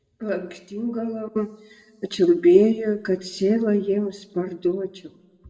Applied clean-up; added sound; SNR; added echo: none; none; none; reverberation time 0.8 s.